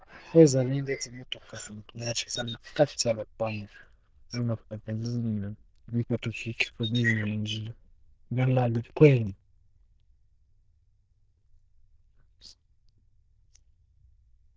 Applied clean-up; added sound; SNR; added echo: neural diffusion model UNIVERSE++.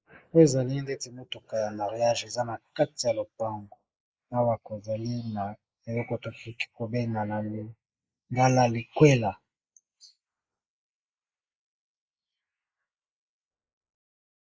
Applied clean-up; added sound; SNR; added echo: neural mask model Resemble Enhance denoiser.